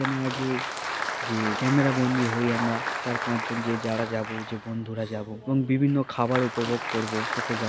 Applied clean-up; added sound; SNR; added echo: none; Applause; 5 dB; none.